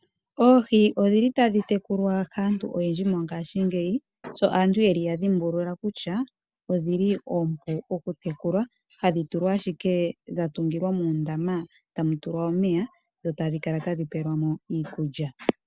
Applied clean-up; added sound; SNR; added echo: none; none; none; none.